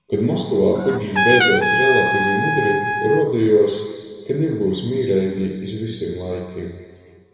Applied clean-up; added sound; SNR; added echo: none; Trumpet; 1 dB; reverberation time 2.0 s.